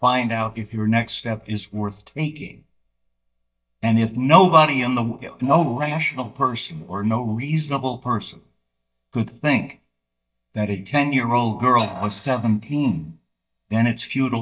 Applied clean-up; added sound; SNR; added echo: neural mask model DeepFilterNet 3.